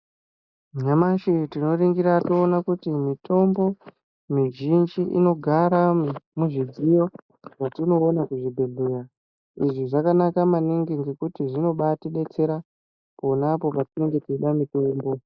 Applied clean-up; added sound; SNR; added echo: neural mask model Resemble Enhance denoiser.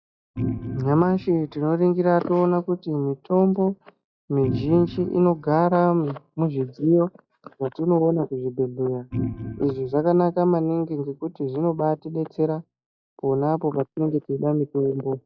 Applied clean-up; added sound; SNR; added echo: classical method log-MMSE.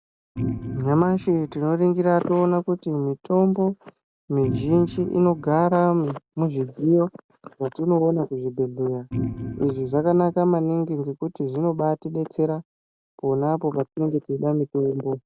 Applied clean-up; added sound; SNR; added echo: none; Organ; 8 dB; none.